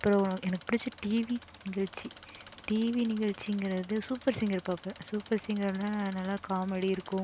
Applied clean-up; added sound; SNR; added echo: none; Engine; 19 dB; none.